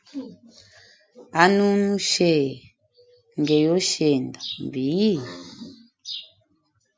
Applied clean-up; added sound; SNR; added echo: none; none; none; none.